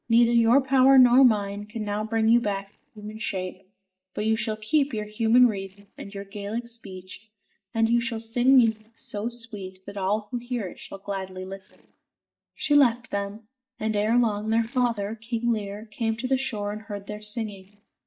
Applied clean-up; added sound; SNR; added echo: neural mask model DeepFilterNet 3.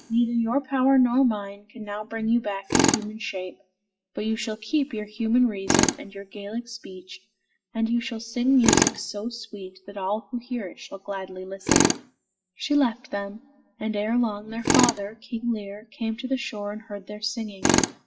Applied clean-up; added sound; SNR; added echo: classical method WPE with log-MMSE.